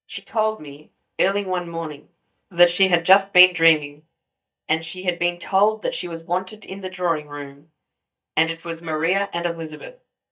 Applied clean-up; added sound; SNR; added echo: neural mask model DeepFilterNet 3.